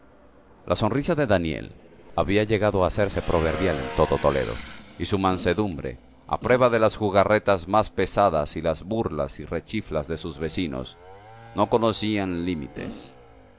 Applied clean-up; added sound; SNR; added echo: none; Motorcycle / Engine + Fart; 17 dB; none.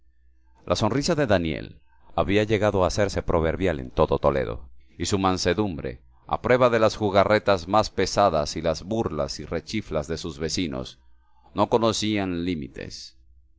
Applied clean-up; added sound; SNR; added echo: none; none; none; none.